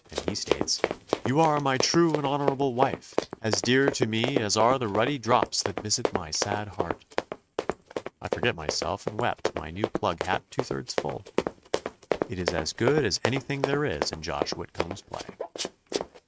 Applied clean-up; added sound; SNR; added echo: neural mask model RNNoise.